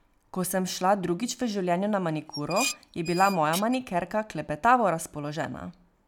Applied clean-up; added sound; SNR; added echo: none; Dishes, pots, and pans; 10 dB; none.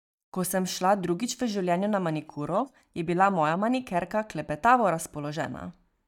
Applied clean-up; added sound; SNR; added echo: neural mask model DeepFilterNet 3.